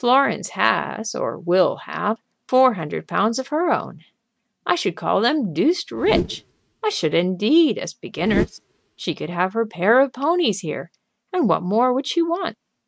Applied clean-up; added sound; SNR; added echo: neural mask model RNNoise.